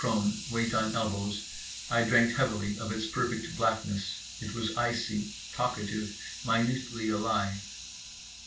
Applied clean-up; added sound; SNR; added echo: none; Hiss; 11 dB; reverberation time 0.3 s.